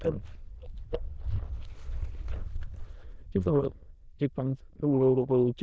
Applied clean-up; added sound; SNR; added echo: neural diffusion model UNIVERSE++.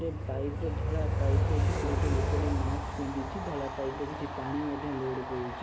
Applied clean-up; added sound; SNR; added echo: none; Train; -5 dB; none.